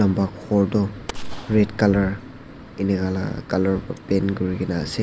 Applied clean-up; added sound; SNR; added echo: none; Gunshot, gunfire; 14 dB; none.